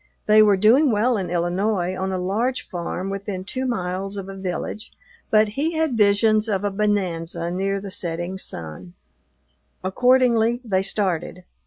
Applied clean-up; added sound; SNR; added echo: none; none; none; none.